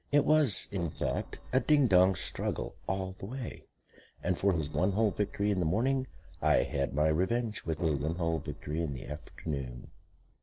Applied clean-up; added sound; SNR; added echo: neural separator model SepFormer DNS4.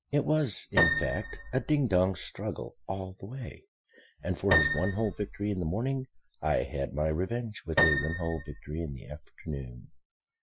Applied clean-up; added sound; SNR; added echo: classical method Wiener filter.